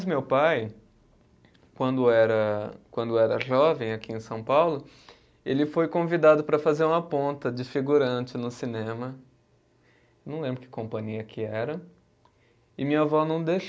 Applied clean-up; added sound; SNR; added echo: none; none; none; none.